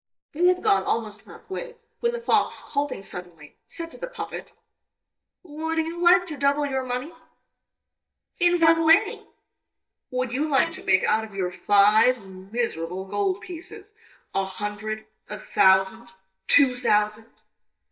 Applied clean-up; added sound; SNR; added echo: neural mask model DeepFilterNet 3.